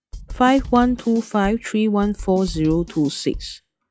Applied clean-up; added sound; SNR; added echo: classical method log-MMSE.